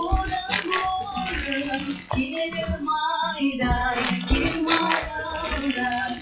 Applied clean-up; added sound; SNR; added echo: classical method WPE with log-MMSE.